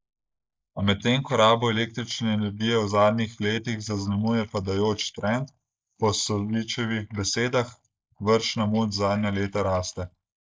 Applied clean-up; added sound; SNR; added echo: neural mask model Resemble Enhance denoiser.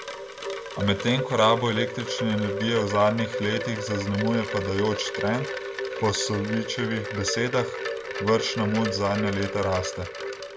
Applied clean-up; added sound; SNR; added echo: none; Wind chime; 5 dB; none.